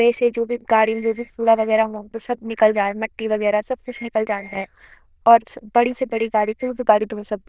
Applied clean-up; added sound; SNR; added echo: neural diffusion model UNIVERSE++.